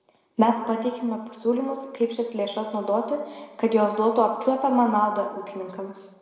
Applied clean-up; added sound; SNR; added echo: none; none; none; reverberation time 1.6 s.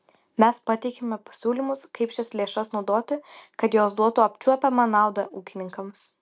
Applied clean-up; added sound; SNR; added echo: none; none; none; none.